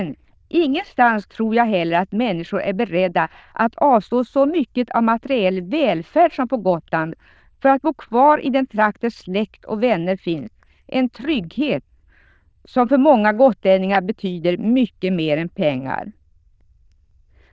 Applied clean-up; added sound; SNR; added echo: neural diffusion model UNIVERSE++.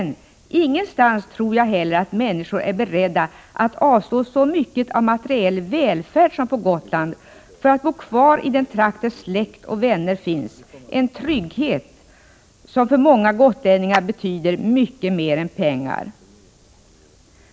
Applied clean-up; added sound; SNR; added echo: none; Clapping; 13 dB; none.